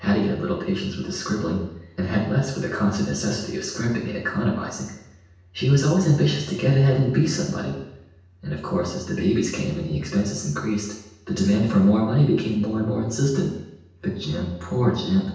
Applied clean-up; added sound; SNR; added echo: none; none; none; reverberation time 0.9 s.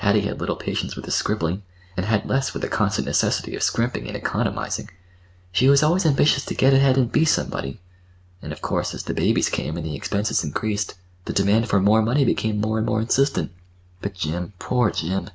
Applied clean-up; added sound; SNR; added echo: none; none; none; none.